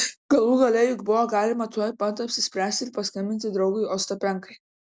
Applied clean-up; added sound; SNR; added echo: none; none; none; none.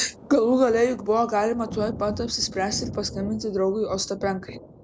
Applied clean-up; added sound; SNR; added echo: none; Thunder; 14 dB; none.